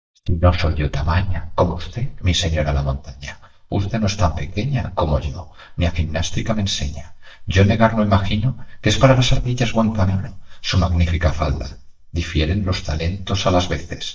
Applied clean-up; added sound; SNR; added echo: neural mask model DeepFilterNet 3.